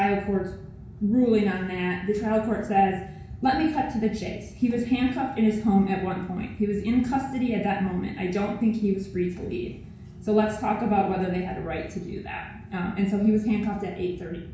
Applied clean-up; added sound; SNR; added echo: none; none; none; reverberation time 0.6 s.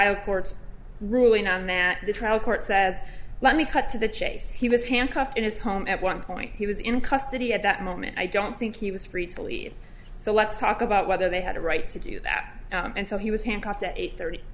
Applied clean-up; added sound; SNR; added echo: none; none; none; none.